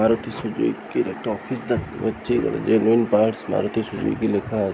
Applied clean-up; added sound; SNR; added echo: none; none; none; none.